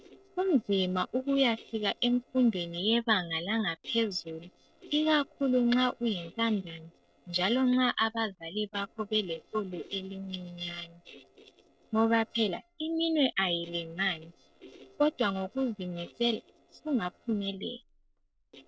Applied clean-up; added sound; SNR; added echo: neural separator model SepFormer DNS4.